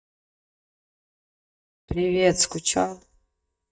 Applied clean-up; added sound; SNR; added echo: neural mask model DeepFilterNet 3.